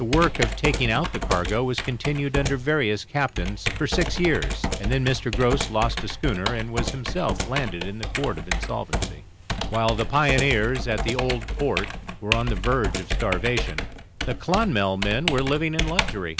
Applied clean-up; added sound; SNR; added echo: none; Computer keyboard; 3 dB; none.